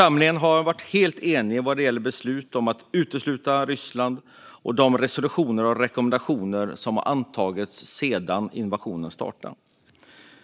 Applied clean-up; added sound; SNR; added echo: neural mask model Resemble Enhance denoiser.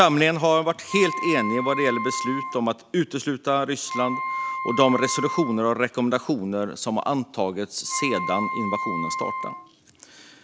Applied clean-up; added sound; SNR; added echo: none; Wind instrument, woodwind instrument; 6 dB; none.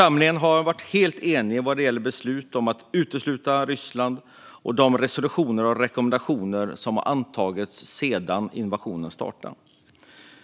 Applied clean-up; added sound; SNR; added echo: none; none; none; none.